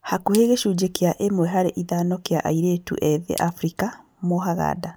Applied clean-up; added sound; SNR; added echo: none; Glass; 19 dB; none.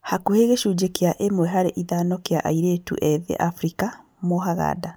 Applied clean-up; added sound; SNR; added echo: none; none; none; none.